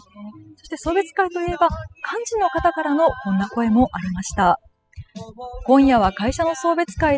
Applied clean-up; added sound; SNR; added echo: classical method spectral subtraction.